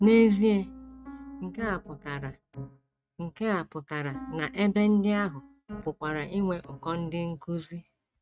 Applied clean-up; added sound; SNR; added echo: neural mask model RNNoise.